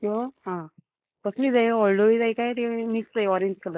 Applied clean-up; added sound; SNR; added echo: neural mask model Resemble Enhance denoiser.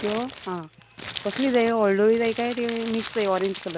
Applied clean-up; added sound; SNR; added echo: none; Crumpling, crinkling; 12 dB; none.